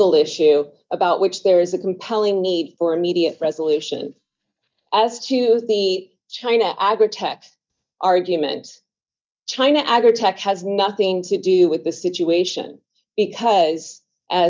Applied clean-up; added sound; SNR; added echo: neural mask model DeepFilterNet 3.